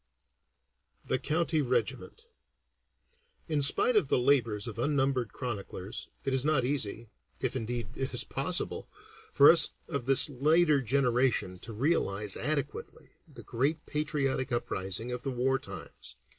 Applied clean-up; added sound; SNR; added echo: none; none; none; none.